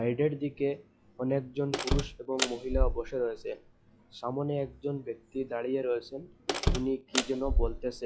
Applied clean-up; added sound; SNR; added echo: classical method log-MMSE.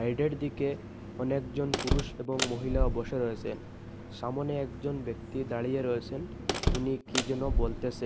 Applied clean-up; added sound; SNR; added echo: none; Slam; 1 dB; none.